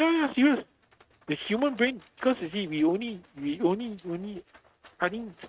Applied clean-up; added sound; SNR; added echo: neural mask model RNNoise.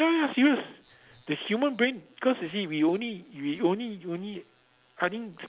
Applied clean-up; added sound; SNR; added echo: none; none; none; none.